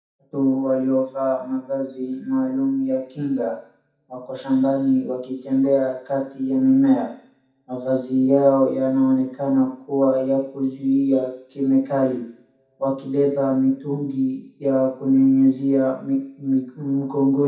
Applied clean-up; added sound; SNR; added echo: none; none; none; reverberation time 0.7 s.